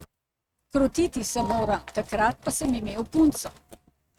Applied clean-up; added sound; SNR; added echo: neural mask model RNNoise.